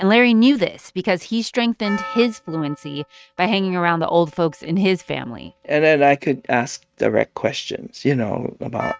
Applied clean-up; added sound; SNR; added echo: neural mask model RNNoise.